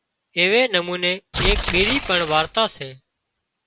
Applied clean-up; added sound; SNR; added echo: none; Tearing; 2 dB; none.